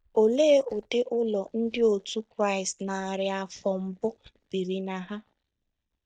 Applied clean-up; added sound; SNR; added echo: neural mask model DeepFilterNet 3.